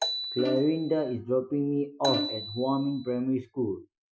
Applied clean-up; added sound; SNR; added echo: classical method Wiener filter.